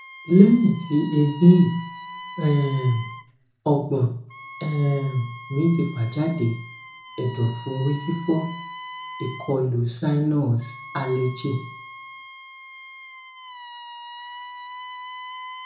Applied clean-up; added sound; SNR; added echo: none; Wind instrument, woodwind instrument; 16 dB; reverberation time 0.6 s.